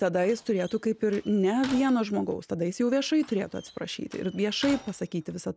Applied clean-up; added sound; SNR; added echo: none; Slam; 19 dB; none.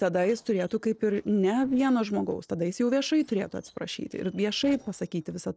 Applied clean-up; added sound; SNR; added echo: neural separator model SepFormer DNS4.